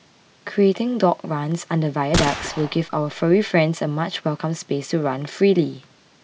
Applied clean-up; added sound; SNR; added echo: none; Gunshot, gunfire; 6 dB; none.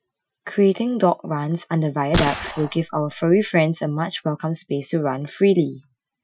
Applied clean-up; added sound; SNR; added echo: classical method Wiener filter.